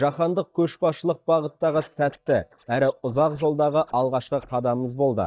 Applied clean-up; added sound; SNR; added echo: neural mask model DeepFilterNet 3.